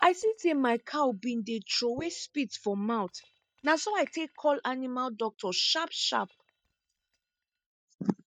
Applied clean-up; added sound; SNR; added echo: neural mask model DeepFilterNet 3.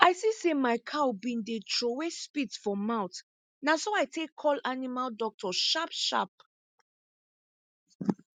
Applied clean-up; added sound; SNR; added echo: none; none; none; none.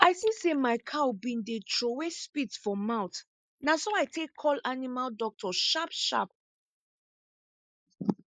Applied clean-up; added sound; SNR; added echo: neural mask model Resemble Enhance denoiser.